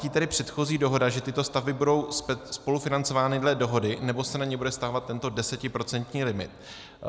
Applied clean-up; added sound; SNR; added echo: none; none; none; none.